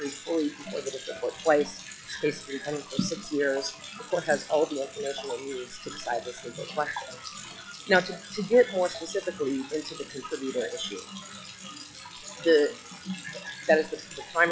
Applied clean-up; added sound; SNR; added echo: classical method log-MMSE.